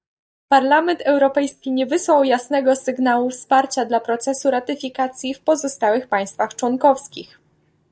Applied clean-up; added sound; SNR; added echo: neural mask model DeepFilterNet 3.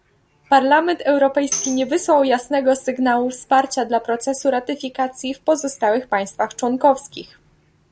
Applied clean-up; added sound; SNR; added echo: none; Tambourine; 11 dB; none.